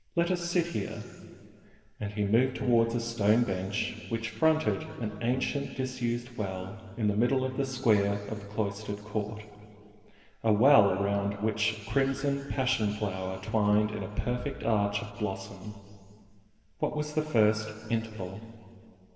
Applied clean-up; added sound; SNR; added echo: none; Bowed string instrument; 18 dB; reverberation time 2.4 s.